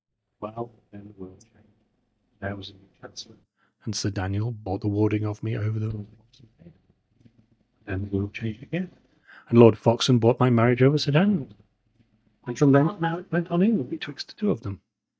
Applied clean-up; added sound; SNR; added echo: neural mask model DeepFilterNet 3.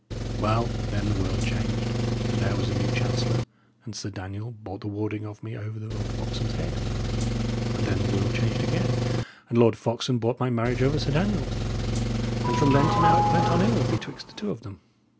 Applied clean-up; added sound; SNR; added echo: none; Engine + Sliding door / Doorbell; -3 dB; none.